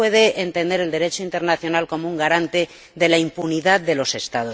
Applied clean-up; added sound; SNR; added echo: none; none; none; none.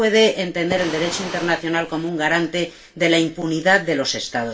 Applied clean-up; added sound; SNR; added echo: none; Fire; 12 dB; reverberation time 0.2 s.